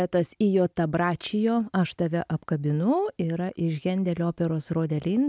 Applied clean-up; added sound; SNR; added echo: none; none; none; none.